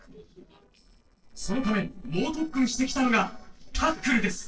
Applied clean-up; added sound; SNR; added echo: neural separator model SepFormer DNS4.